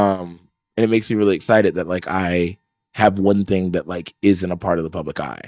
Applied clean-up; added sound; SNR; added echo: neural mask model DeepFilterNet 3.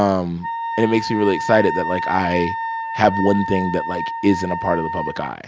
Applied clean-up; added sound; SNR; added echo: none; Wind instrument, woodwind instrument; 5 dB; none.